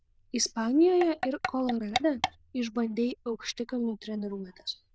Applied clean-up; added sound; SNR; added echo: neural diffusion model UNIVERSE++.